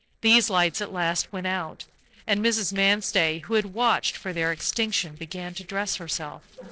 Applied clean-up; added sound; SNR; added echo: neural separator model SepFormer DNS4.